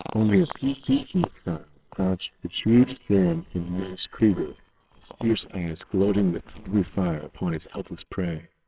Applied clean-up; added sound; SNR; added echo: neural separator model SepFormer WHAMR!.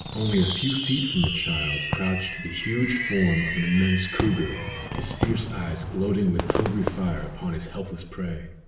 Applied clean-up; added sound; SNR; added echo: none; Fireworks; 4 dB; reverberation time 0.8 s.